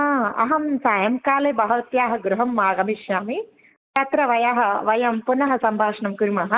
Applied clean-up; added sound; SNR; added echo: neural mask model Resemble Enhance denoiser.